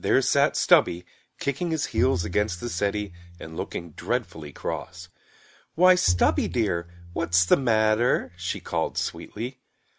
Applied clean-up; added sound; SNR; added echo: none; Bowed string instrument; 10 dB; none.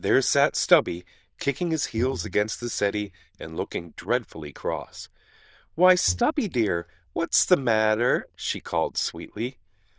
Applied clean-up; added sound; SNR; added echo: neural diffusion model UNIVERSE++.